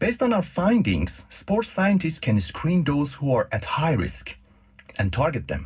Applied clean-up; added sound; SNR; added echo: none; none; none; reverberation time 0.4 s.